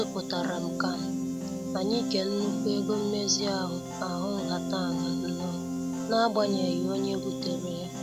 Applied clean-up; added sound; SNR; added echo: none; Piano; 1 dB; none.